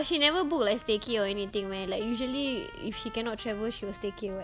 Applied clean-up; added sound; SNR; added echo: none; Trumpet; 18 dB; none.